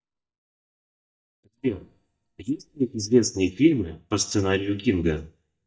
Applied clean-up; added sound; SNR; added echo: neural mask model DeepFilterNet 3.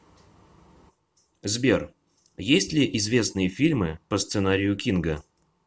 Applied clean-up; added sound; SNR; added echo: none; none; none; none.